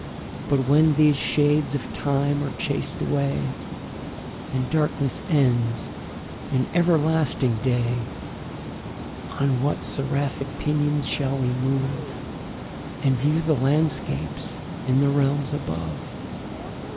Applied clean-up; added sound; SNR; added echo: none; Water; 9 dB; none.